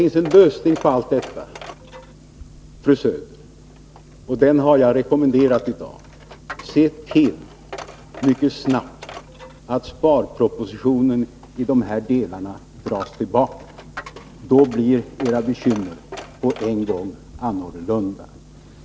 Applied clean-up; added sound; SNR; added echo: none; Coin (dropping); 20 dB; none.